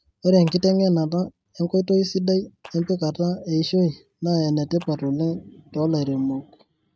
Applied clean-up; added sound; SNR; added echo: neural mask model RNNoise.